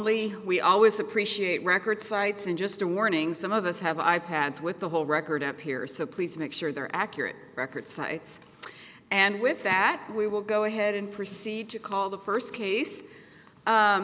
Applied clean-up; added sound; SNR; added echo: none; none; none; none.